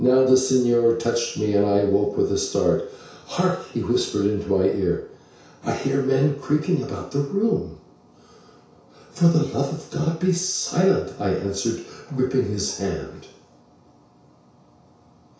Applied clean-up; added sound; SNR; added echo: none; none; none; reverberation time 0.6 s.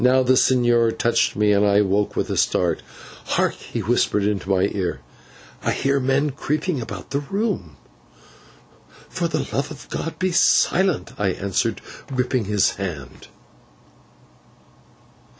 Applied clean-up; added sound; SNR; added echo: none; none; none; none.